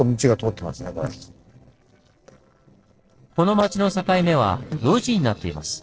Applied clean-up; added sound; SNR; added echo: neural separator model SepFormer DNS4.